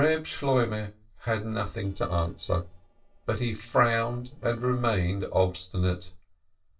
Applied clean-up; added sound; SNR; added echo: neural separator model SepFormer DNS4.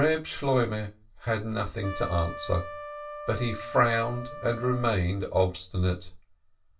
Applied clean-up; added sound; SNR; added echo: none; Trumpet; 12 dB; reverberation time 0.2 s.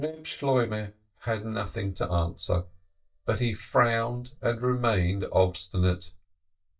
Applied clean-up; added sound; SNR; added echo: neural mask model DeepFilterNet 3.